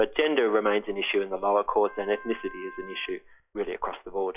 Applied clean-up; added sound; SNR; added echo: classical method log-MMSE.